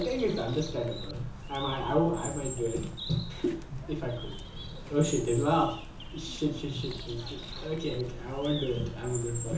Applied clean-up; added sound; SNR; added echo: none; Bird; 9 dB; reverberation time 0.7 s.